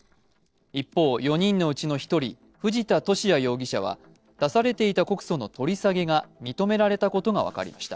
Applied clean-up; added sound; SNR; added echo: neural separator model SepFormer DNS4.